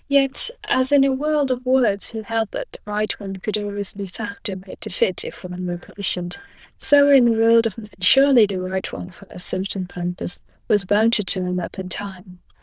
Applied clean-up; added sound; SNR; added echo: neural diffusion model UNIVERSE++.